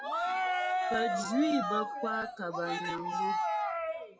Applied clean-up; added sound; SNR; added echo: classical method WPE with log-MMSE.